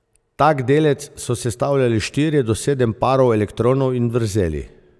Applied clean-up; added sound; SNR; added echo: none; none; none; none.